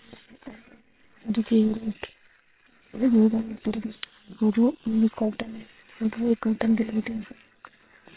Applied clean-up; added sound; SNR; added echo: neural separator model SepFormer WHAM!.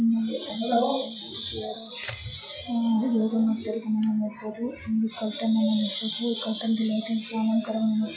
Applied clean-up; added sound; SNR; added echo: classical method log-MMSE.